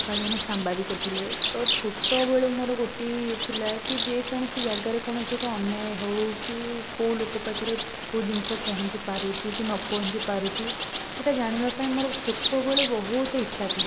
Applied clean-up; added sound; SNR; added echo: none; Bird vocalization, bird call, bird song; -4 dB; none.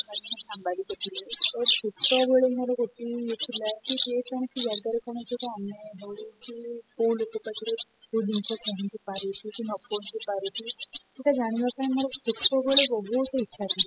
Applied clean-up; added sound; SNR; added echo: classical method spectral subtraction.